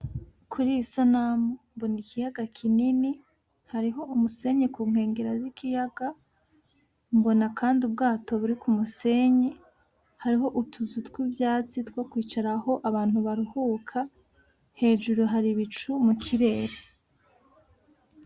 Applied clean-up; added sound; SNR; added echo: none; none; none; none.